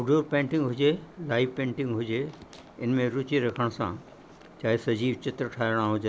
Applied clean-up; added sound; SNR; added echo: none; none; none; none.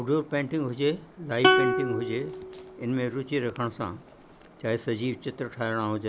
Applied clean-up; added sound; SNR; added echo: none; Plucked string instrument; -1 dB; none.